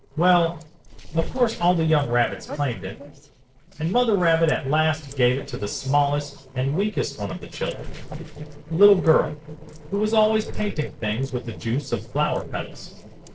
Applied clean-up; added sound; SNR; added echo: neural separator model SepFormer DNS4.